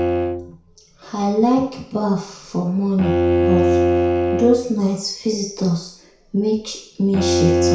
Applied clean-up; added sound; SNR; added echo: none; Bowed string instrument; 0 dB; reverberation time 0.6 s.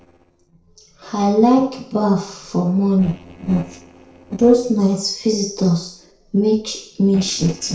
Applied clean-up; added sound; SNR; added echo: neural separator model SepFormer DNS4.